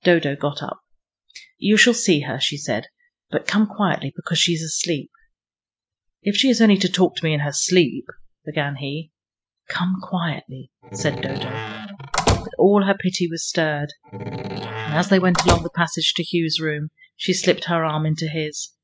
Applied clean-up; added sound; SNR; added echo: classical method spectral subtraction.